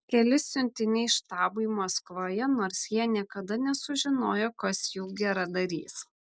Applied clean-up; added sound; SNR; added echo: neural mask model Resemble Enhance denoiser.